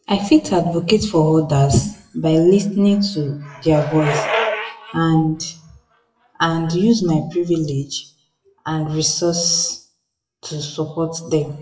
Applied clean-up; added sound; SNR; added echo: classical method WPE with log-MMSE.